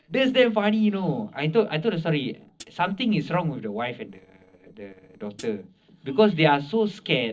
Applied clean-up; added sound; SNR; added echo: neural separator model SepFormer DNS4.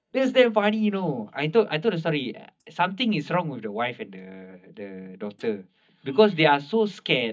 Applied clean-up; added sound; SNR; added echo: neural mask model DeepFilterNet 3.